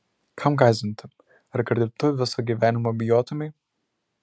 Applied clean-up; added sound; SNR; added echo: none; none; none; none.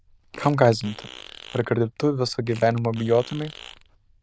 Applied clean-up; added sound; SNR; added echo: neural diffusion model UNIVERSE++.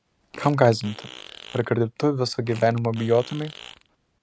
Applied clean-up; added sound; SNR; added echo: none; Fart; 20 dB; none.